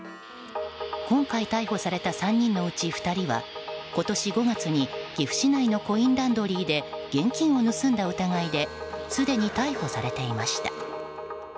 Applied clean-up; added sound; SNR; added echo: none; Clock; 17 dB; none.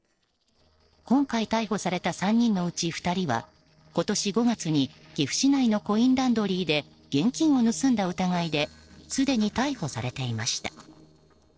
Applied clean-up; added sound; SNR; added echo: neural separator model SepFormer DNS4.